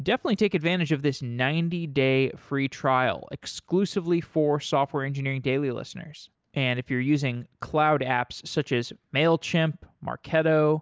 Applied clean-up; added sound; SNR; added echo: none; none; none; none.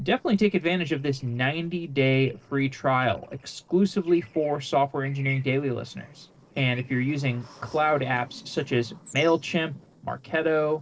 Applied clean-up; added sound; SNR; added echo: neural separator model SepFormer DNS4.